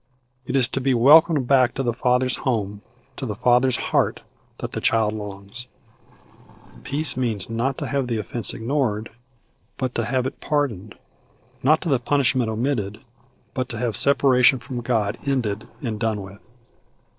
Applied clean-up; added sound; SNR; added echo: neural separator model SepFormer DNS4.